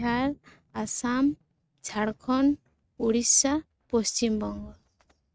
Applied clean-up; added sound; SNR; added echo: neural mask model RNNoise.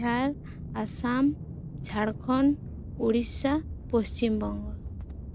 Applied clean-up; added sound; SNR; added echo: none; Aircraft; 10 dB; none.